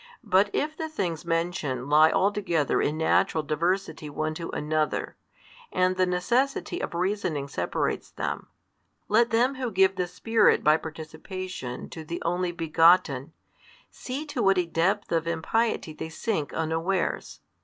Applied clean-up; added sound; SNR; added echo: none; none; none; none.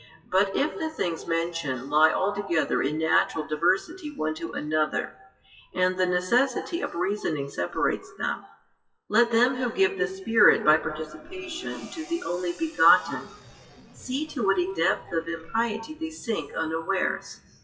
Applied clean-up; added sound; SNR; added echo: classical method WPE with log-MMSE.